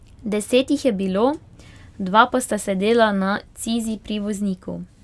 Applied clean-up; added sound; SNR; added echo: none; none; none; none.